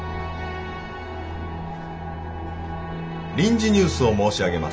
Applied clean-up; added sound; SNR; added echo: none; none; none; none.